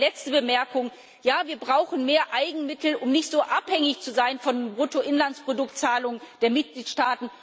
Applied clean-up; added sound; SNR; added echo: none; Bowed string instrument; 19 dB; none.